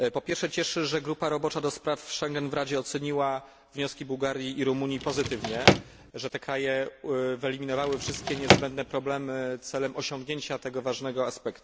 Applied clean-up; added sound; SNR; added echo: none; Drawer open or close; -4 dB; none.